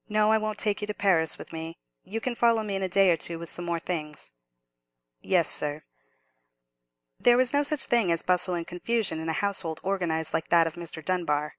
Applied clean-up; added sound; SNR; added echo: none; none; none; none.